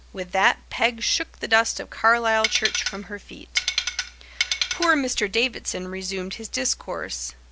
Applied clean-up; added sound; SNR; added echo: none; Tools; 2 dB; none.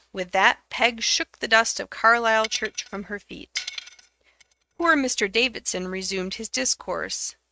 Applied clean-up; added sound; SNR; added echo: neural mask model RNNoise.